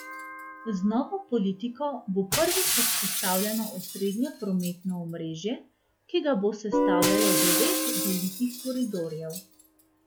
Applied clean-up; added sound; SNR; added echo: classical method log-MMSE.